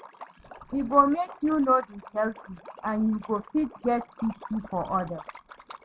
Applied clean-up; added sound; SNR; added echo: none; Liquid; 19 dB; none.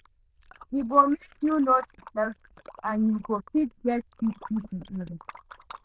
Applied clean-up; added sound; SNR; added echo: neural diffusion model UNIVERSE++.